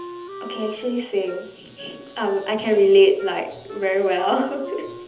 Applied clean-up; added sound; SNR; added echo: none; Wind instrument, woodwind instrument; 17 dB; reverberation time 1.2 s.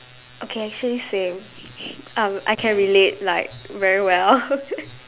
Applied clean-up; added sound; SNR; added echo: none; none; none; none.